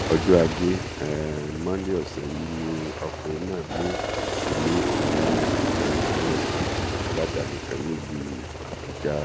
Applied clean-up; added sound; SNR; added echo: none; Aircraft; 0 dB; none.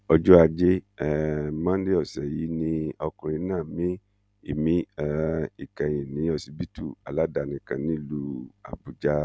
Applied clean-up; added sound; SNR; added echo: none; none; none; none.